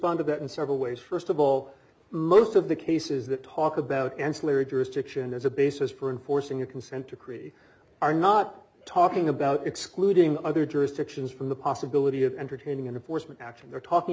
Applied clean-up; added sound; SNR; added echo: none; none; none; none.